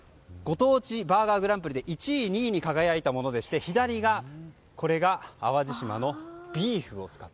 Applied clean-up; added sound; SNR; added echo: none; none; none; none.